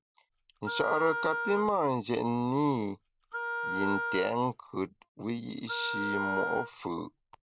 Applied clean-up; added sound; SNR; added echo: none; Wind instrument, woodwind instrument; 4 dB; none.